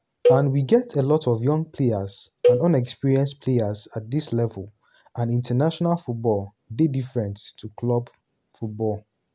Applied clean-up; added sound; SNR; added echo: none; Cowbell; 2 dB; none.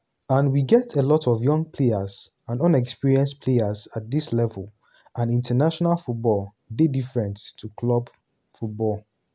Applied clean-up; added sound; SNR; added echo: none; none; none; none.